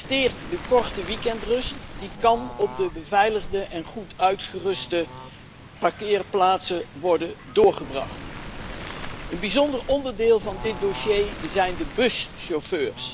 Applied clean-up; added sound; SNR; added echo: none; Waves, surf + Bird / Fowl; 12 dB; none.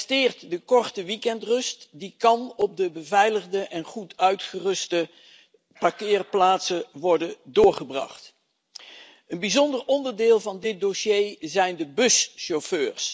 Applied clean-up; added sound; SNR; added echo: none; none; none; none.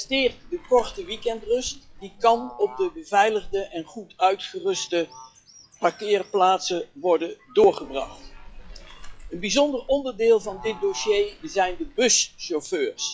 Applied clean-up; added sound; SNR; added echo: classical method log-MMSE.